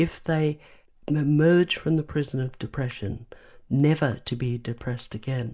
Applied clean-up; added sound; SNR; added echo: none; none; none; none.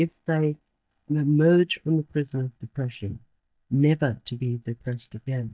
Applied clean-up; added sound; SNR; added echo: neural mask model DeepFilterNet 3.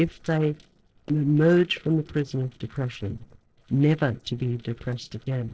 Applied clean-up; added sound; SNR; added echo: neural separator model SepFormer DNS4.